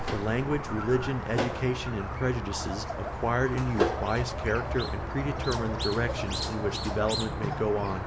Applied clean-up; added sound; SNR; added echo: none; Squeak; 2 dB; none.